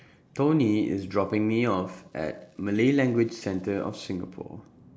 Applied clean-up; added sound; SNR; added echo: neural mask model Resemble Enhance denoiser.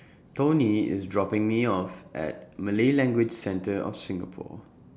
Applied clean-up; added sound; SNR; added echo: none; none; none; none.